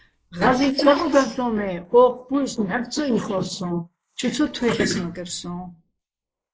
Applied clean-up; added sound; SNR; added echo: neural mask model Resemble Enhance denoiser.